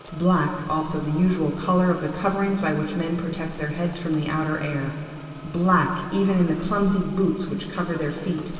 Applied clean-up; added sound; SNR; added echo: none; Engine; 19 dB; reverberation time 2.7 s.